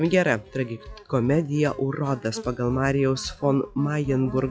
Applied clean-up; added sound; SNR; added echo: classical method log-MMSE.